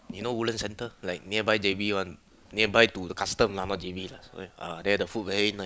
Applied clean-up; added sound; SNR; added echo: none; none; none; none.